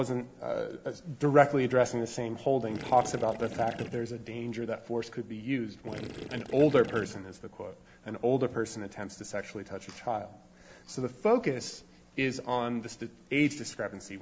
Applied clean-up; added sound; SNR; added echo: none; Gurgling / Liquid; 11 dB; none.